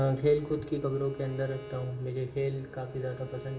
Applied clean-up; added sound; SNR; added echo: none; Bowed string instrument; 16 dB; reverberation time 1.6 s.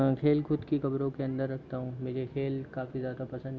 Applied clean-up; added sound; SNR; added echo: none; none; none; none.